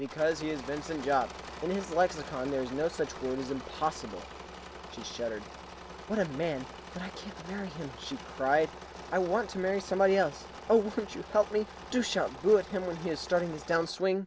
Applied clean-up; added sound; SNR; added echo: none; Engine / Mechanisms; 13 dB; none.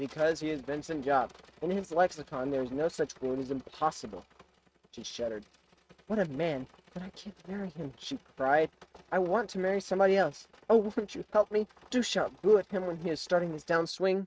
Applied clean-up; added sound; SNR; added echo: neural mask model RNNoise.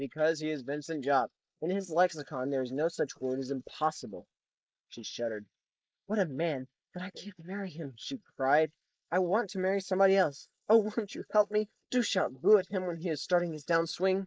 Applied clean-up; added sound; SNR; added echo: neural mask model Resemble Enhance denoiser.